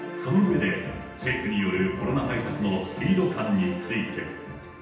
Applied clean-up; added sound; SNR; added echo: none; none; none; reverberation time 0.9 s.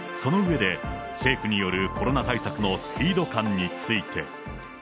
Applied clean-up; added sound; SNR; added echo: none; none; none; none.